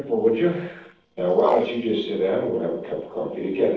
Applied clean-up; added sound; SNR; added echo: neural separator model SepFormer DNS4.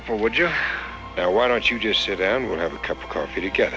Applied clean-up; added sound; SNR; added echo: none; none; none; none.